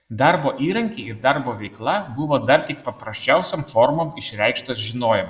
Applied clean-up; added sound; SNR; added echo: none; none; none; reverberation time 0.9 s.